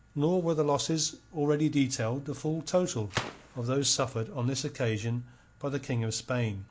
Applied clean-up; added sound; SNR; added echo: none; Gunshot, gunfire; 15 dB; none.